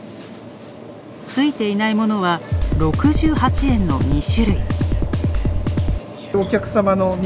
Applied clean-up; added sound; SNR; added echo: none; Drum kit; -2 dB; none.